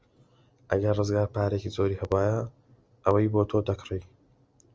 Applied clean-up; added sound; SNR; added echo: none; none; none; none.